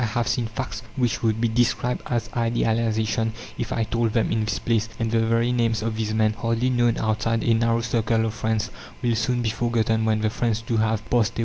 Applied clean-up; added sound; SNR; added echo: none; none; none; none.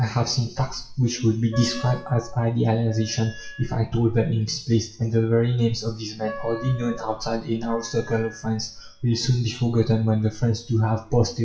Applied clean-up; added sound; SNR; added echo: classical method WPE with log-MMSE.